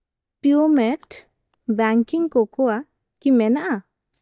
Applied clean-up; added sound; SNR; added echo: neural mask model DeepFilterNet 3.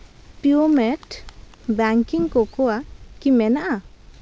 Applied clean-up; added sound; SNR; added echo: none; none; none; none.